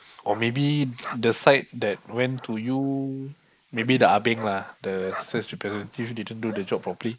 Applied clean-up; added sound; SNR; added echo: neural mask model Resemble Enhance denoiser.